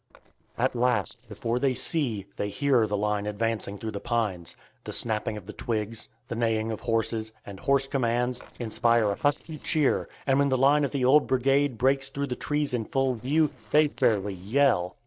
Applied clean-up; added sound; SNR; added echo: neural separator model SepFormer DNS4.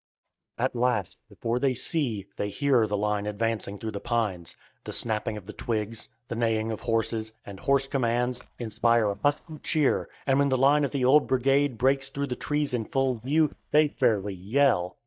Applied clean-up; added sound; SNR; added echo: neural mask model DeepFilterNet 3.